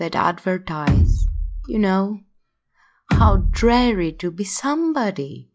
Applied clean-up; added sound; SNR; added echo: classical method log-MMSE.